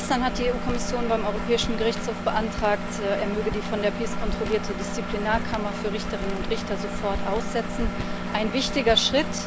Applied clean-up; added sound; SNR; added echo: none; Walk, footsteps + Engine; 1 dB; none.